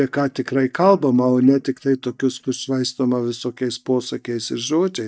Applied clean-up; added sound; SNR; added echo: neural mask model DeepFilterNet 3.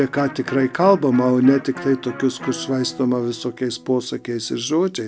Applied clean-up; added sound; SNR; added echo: none; Electric guitar; 17 dB; none.